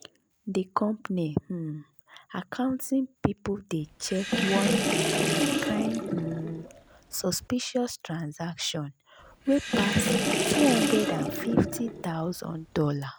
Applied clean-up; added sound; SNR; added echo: none; Sink (filling or washing) / Water; -1 dB; none.